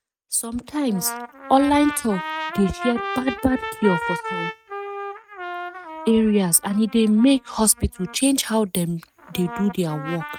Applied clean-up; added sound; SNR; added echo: neural mask model RNNoise.